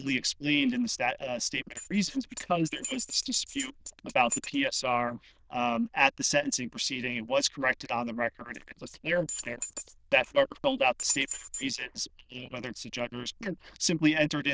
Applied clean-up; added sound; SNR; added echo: neural diffusion model UNIVERSE++.